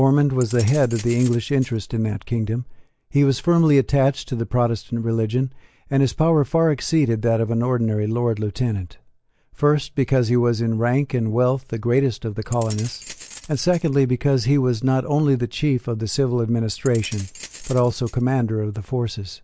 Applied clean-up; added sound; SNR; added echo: none; Keys jangling; 19 dB; none.